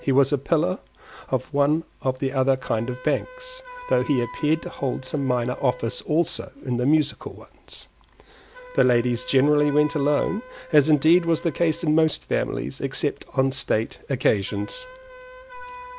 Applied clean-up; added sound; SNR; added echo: none; Wind instrument, woodwind instrument; 20 dB; none.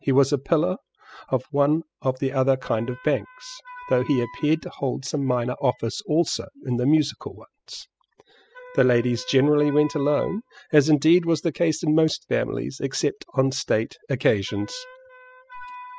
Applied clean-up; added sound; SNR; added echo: classical method spectral subtraction.